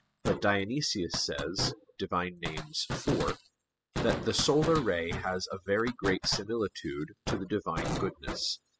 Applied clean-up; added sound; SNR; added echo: classical method spectral subtraction.